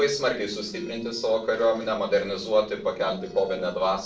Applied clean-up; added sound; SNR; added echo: neural separator model SepFormer DNS4.